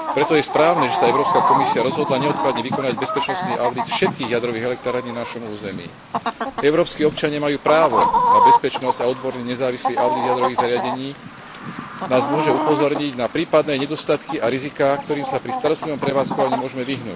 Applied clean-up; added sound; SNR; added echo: none; Chicken, rooster; 1 dB; none.